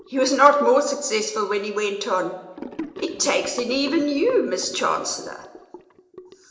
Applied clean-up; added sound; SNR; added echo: none; Sink (filling or washing) / Gurgling; 18 dB; reverberation time 0.8 s.